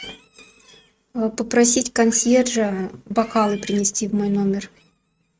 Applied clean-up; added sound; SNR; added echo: neural mask model RNNoise.